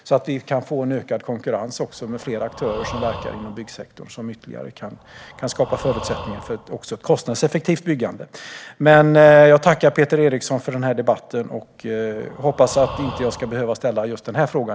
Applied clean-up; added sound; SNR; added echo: none; Breathing; 16 dB; none.